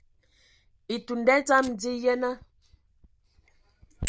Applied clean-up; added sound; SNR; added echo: neural diffusion model UNIVERSE++.